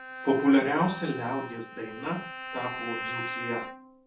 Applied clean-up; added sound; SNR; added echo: none; Bowed string instrument; 9 dB; none.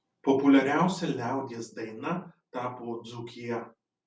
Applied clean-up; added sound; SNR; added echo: none; none; none; none.